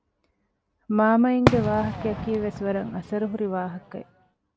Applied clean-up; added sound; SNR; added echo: none; Fireworks; 4 dB; none.